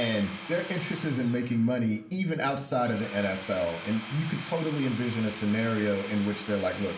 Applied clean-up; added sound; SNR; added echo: none; Tools / Domestic sounds, home sounds; 10 dB; reverberation time 0.8 s.